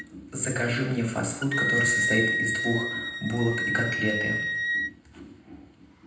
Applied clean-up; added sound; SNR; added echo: none; Wind instrument, woodwind instrument; 0 dB; reverberation time 0.8 s.